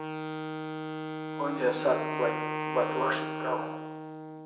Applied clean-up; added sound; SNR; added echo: none; Wind instrument, woodwind instrument; 2 dB; reverberation time 0.8 s.